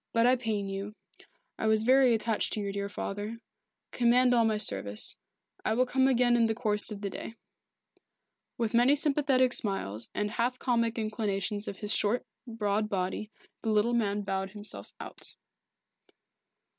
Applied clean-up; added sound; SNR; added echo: none; none; none; none.